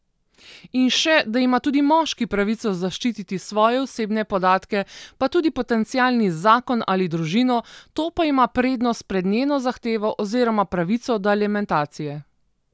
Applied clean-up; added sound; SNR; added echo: none; none; none; none.